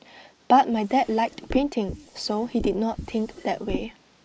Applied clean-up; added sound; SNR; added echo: neural mask model Resemble Enhance denoiser.